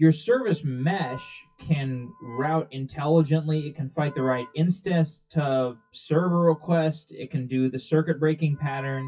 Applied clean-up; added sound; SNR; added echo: classical method WPE with log-MMSE.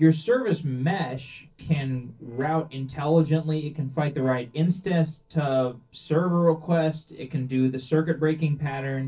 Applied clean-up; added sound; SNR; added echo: neural separator model SepFormer DNS4.